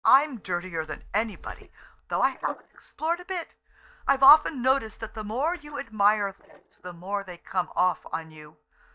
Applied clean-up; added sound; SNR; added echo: neural mask model DeepFilterNet 3.